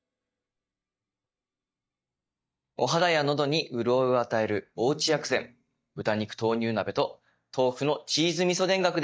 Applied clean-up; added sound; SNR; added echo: neural mask model DeepFilterNet 3.